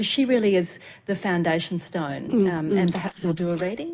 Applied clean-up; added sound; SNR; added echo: neural mask model Resemble Enhance denoiser.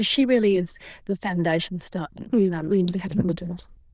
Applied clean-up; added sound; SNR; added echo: neural diffusion model UNIVERSE++.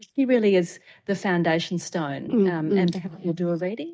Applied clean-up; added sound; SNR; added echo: neural mask model DeepFilterNet 3.